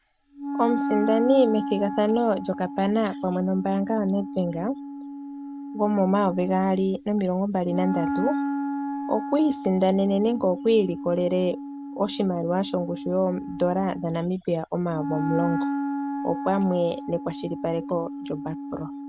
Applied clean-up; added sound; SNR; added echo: none; Wind instrument, woodwind instrument; 7 dB; none.